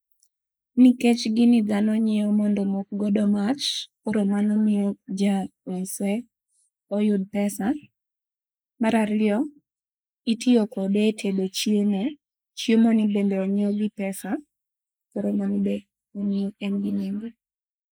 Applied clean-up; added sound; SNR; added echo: neural mask model Resemble Enhance denoiser.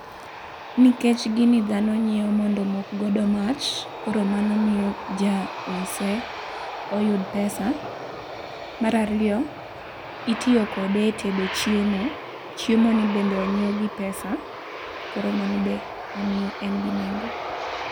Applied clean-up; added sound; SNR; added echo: none; Aircraft; 10 dB; none.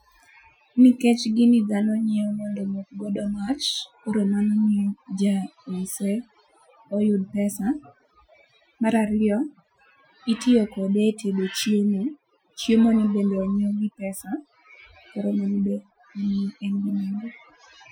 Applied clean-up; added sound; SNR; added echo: classical method Wiener filter.